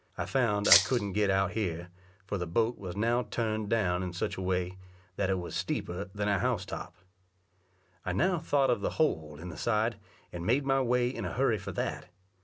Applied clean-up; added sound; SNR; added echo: none; Rattle (instrument); -3 dB; none.